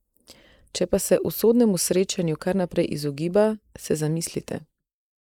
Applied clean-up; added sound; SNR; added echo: neural mask model Resemble Enhance denoiser.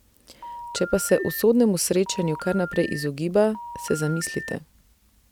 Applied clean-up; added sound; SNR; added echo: none; Telephone; 13 dB; none.